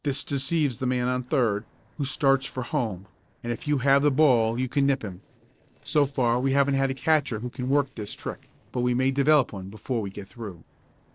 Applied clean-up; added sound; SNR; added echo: neural separator model SepFormer DNS4.